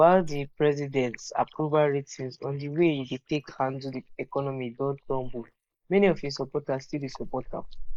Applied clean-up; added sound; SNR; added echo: neural mask model Resemble Enhance denoiser.